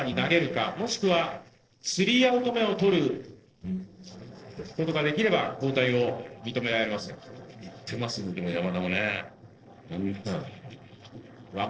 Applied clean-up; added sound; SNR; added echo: neural separator model SepFormer DNS4.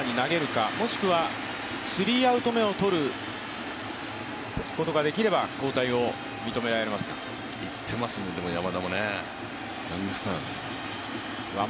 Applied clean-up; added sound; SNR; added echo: none; none; none; none.